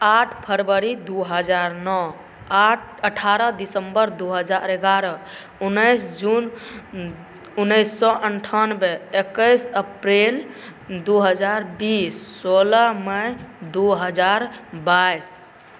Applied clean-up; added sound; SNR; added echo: none; none; none; none.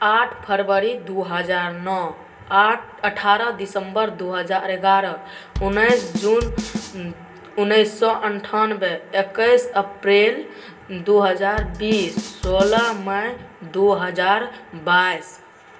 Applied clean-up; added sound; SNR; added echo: none; Drum kit; 9 dB; reverberation time 0.2 s.